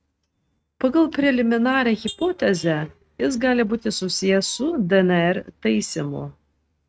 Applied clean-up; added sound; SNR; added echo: neural mask model RNNoise.